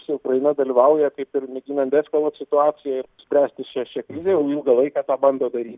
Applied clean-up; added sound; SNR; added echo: none; none; none; none.